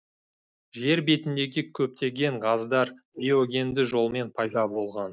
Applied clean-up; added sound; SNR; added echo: neural mask model Resemble Enhance denoiser.